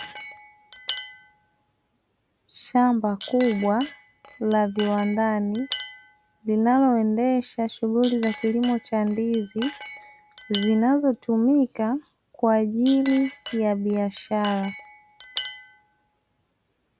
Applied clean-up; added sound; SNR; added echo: none; Chink, clink; 14 dB; none.